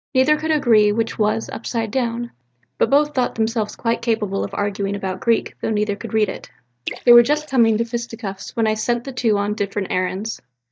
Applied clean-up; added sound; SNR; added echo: neural mask model DeepFilterNet 3.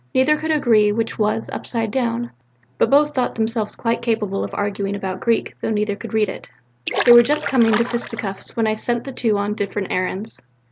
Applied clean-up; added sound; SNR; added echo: none; Splash, splatter; 7 dB; none.